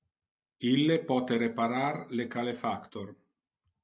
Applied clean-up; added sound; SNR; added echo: none; none; none; none.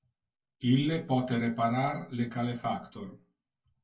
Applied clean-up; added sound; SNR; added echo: none; none; none; reverberation time 0.1 s.